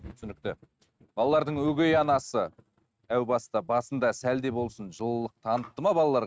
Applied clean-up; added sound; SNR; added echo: neural mask model RNNoise.